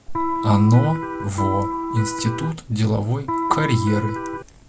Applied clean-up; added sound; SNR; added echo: none; Electric guitar; 4 dB; none.